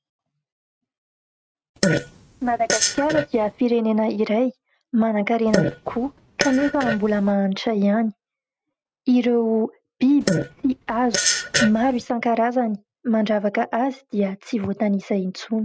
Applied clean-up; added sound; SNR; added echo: neural mask model RNNoise.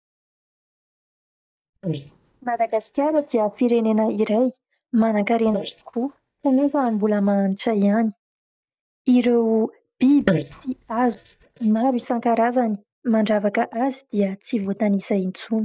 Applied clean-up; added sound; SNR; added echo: neural mask model DeepFilterNet 3.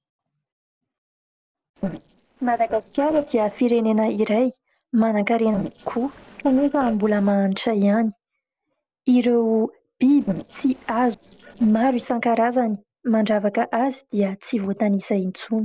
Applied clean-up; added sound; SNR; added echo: neural separator model SepFormer DNS4.